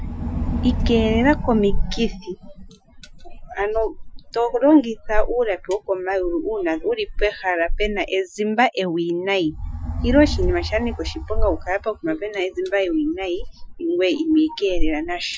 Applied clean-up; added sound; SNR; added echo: classical method Wiener filter.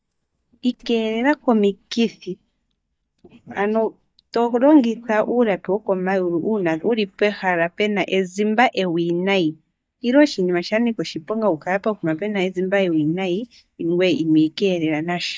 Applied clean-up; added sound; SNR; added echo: neural mask model DeepFilterNet 3.